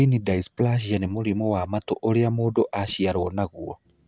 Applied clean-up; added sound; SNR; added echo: none; none; none; none.